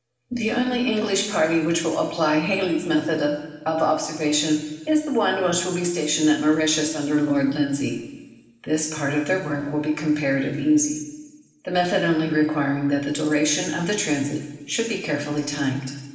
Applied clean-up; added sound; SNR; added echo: none; none; none; reverberation time 1.2 s.